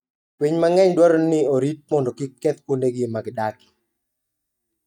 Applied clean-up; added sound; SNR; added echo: neural mask model DeepFilterNet 3.